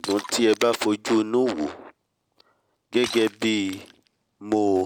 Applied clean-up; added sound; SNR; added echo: none; Shatter; 19 dB; none.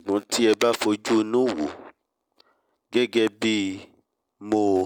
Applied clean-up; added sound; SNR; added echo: none; none; none; none.